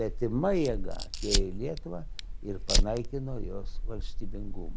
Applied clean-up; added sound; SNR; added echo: none; Fire; -4 dB; none.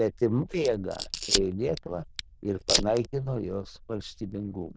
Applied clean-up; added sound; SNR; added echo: neural diffusion model UNIVERSE++.